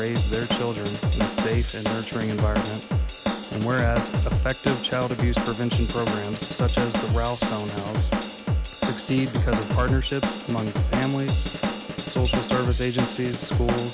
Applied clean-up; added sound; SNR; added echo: none; Drum / Drum kit; -2 dB; none.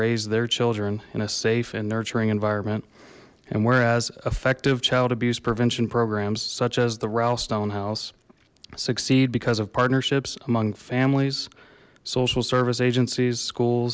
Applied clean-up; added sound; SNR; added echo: none; none; none; none.